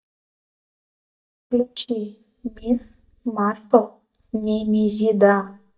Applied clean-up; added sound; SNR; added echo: neural mask model DeepFilterNet 3.